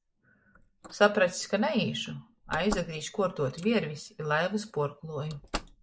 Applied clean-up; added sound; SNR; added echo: neural mask model Resemble Enhance denoiser.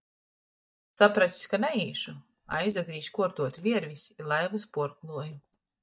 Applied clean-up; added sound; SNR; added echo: neural mask model DeepFilterNet 3.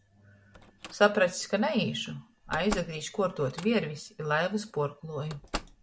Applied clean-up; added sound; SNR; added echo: none; Slam; 14 dB; none.